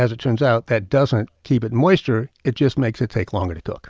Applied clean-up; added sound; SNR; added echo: none; none; none; none.